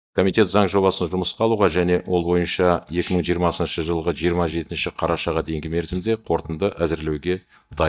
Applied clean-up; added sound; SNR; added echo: neural mask model DeepFilterNet 3.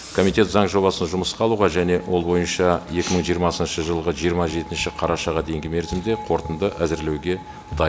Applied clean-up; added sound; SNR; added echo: none; Screech; 19 dB; none.